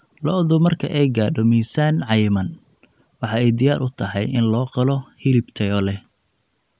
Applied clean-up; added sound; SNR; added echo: none; none; none; none.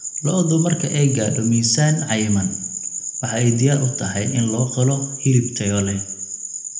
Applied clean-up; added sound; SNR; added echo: none; none; none; reverberation time 0.7 s.